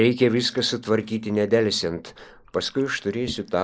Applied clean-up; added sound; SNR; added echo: neural mask model Resemble Enhance denoiser.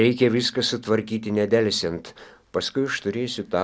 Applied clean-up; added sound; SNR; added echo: none; none; none; none.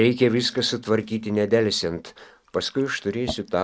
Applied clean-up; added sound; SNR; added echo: neural mask model RNNoise.